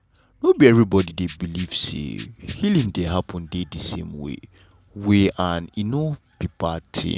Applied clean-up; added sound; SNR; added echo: none; Rattle (instrument); 15 dB; none.